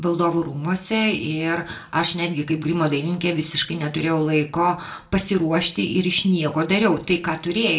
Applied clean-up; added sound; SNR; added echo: none; none; none; reverberation time 0.3 s.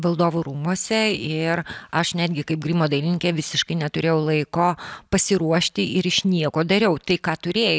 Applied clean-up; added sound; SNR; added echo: none; none; none; none.